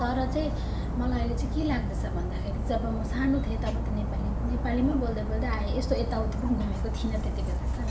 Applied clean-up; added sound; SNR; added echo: none; Dog; -3 dB; reverberation time 1.6 s.